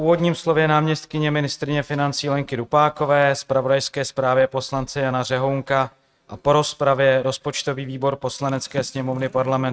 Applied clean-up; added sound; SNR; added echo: neural mask model RNNoise.